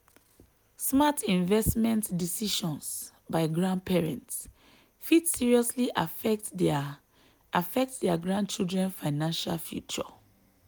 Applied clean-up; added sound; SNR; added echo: none; none; none; none.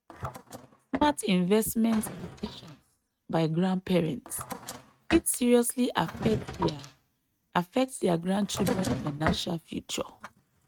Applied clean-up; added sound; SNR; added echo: neural mask model RNNoise.